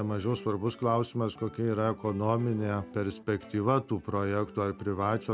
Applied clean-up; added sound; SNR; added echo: none; none; none; none.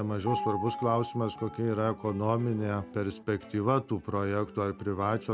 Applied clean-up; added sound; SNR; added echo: none; Piano; 11 dB; none.